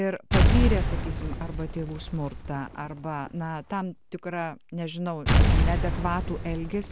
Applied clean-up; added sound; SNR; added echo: none; Explosion; -5 dB; none.